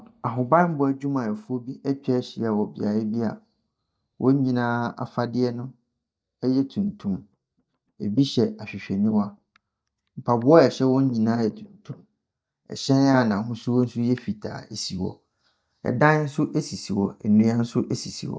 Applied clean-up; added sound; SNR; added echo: neural mask model DeepFilterNet 3.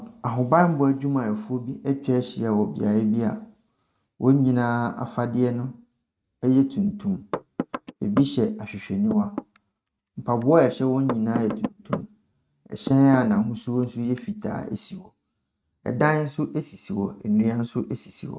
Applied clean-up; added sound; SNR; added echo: neural mask model RNNoise.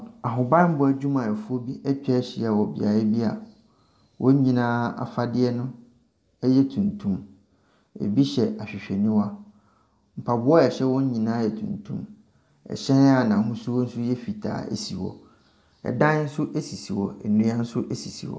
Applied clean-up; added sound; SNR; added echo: none; none; none; none.